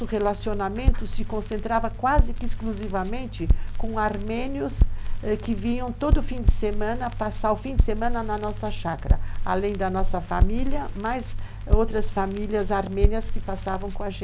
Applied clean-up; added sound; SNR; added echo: none; Crackle; -4 dB; none.